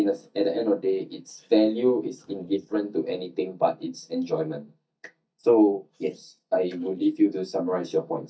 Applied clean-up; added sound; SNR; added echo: neural mask model DeepFilterNet 3.